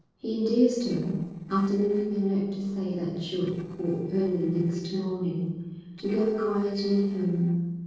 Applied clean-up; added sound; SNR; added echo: neural separator model SepFormer DNS4.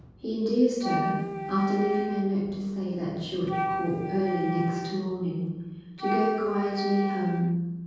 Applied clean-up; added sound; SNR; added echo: none; Wind instrument, woodwind instrument; 6 dB; reverberation time 1.3 s.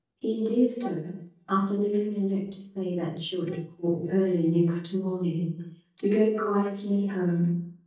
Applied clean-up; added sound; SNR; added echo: neural mask model DeepFilterNet 3.